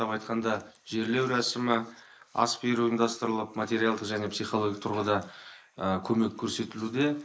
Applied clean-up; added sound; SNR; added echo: neural mask model Resemble Enhance denoiser.